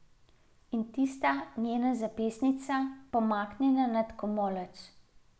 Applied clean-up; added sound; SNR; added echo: none; none; none; none.